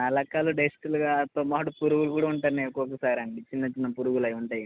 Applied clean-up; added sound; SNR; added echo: none; none; none; none.